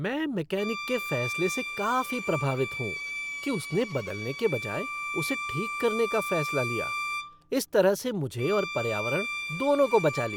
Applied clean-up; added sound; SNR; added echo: none; Bowed string instrument; 6 dB; none.